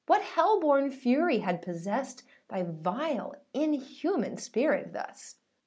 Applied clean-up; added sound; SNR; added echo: none; none; none; none.